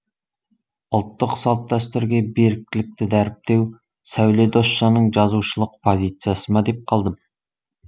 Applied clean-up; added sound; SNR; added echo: none; none; none; none.